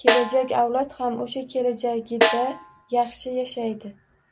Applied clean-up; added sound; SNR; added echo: none; Snare drum; 2 dB; none.